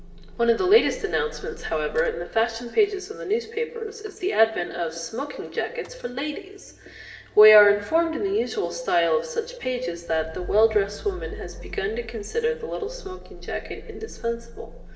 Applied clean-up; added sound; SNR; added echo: none; Idling / Engine starting / Motor vehicle (road); 17 dB; reverberation time 0.8 s.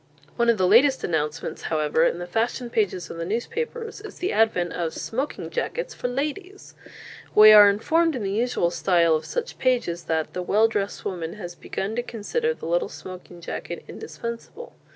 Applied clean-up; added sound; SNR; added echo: none; none; none; none.